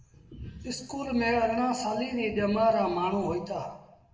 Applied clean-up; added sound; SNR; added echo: none; Growling; 20 dB; reverberation time 0.8 s.